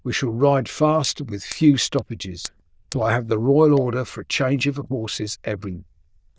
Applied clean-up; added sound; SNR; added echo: neural diffusion model UNIVERSE++.